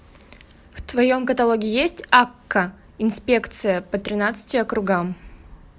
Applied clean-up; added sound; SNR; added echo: none; none; none; none.